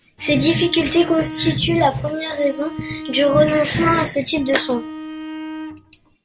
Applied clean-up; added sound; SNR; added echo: none; Bowed string instrument; 13 dB; none.